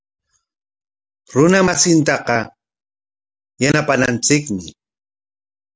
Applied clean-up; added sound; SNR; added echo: none; none; none; none.